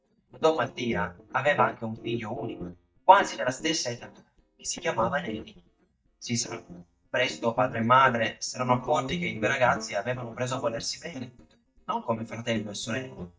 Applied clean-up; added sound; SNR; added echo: neural mask model DeepFilterNet 3.